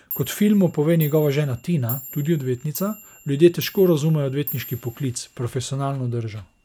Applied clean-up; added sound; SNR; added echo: none; Clock; 17 dB; none.